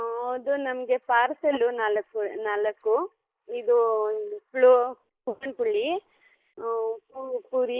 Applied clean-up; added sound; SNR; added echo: neural mask model Resemble Enhance denoiser.